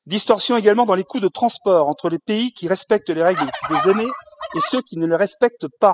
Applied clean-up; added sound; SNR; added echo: classical method spectral subtraction.